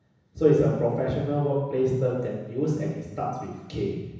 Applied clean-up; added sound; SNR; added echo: none; none; none; reverberation time 1.1 s.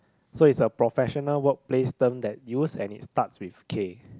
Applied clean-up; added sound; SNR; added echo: none; none; none; none.